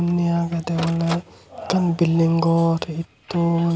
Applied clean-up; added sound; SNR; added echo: none; Printer; 19 dB; none.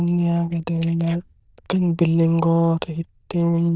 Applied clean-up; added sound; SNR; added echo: neural diffusion model UNIVERSE++.